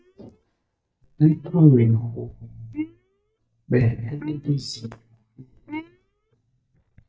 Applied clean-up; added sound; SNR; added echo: neural mask model DeepFilterNet 3.